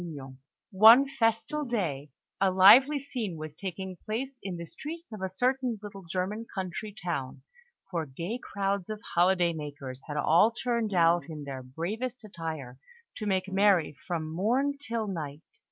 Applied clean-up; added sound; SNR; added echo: none; Piano; 15 dB; none.